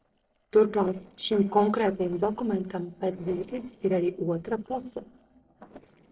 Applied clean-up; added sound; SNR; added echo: neural separator model SepFormer DNS4.